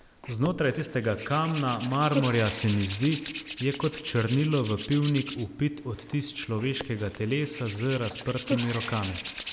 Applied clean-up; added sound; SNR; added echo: none; Hands; 11 dB; none.